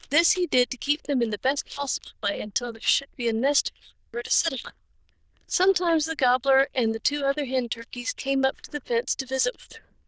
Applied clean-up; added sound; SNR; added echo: neural diffusion model UNIVERSE++.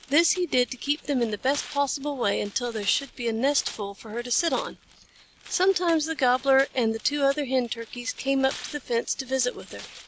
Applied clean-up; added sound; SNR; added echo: none; Tearing; 19 dB; none.